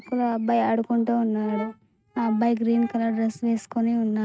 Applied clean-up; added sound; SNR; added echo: neural mask model RNNoise.